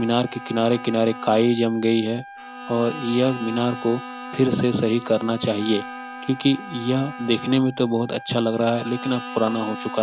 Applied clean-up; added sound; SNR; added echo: none; Bowed string instrument + Trumpet; 13 dB; none.